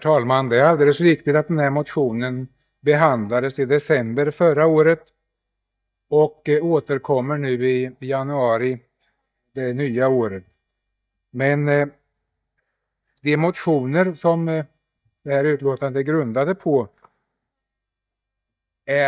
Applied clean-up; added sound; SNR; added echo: neural mask model DeepFilterNet 3.